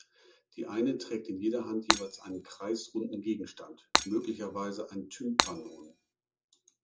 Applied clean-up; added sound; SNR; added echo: none; Shatter; -4 dB; reverberation time 0.2 s.